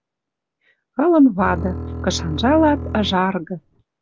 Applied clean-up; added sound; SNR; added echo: none; Bowed string instrument; 9 dB; none.